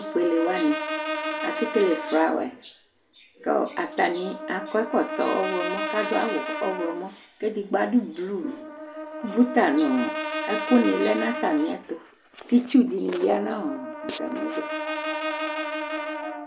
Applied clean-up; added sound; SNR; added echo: none; Brass instrument; 7 dB; none.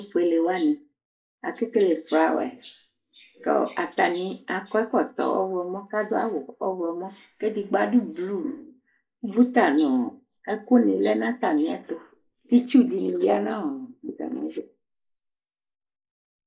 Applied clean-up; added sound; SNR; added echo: neural mask model Resemble Enhance denoiser.